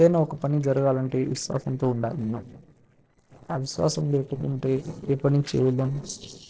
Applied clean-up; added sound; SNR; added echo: neural separator model SepFormer DNS4.